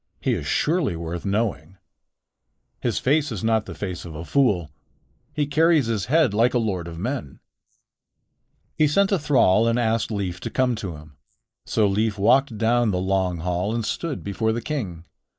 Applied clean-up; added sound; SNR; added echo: neural mask model Resemble Enhance denoiser.